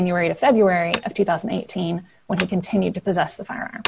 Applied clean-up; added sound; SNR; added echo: none; Hammer; 14 dB; none.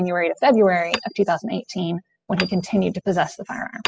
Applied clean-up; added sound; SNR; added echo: classical method spectral subtraction.